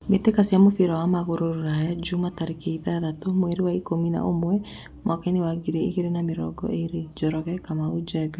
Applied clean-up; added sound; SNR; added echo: none; none; none; none.